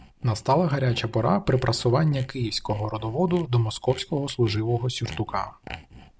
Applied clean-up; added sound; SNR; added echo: none; Sawing; 19 dB; none.